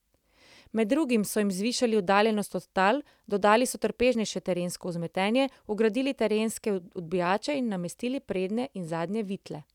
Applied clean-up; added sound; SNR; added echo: none; none; none; none.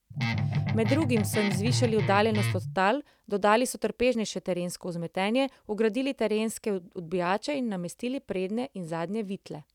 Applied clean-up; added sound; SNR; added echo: none; Guitar; 0 dB; none.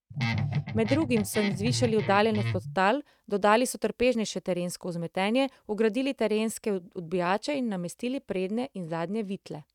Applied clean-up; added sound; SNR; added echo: neural mask model RNNoise.